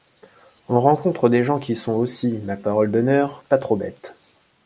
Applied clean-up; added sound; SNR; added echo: none; none; none; none.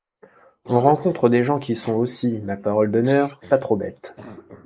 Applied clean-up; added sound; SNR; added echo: neural mask model Resemble Enhance denoiser.